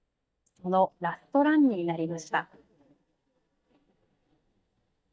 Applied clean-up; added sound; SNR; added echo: neural mask model DeepFilterNet 3.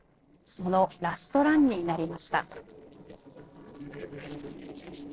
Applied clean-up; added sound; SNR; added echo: neural separator model SepFormer DNS4.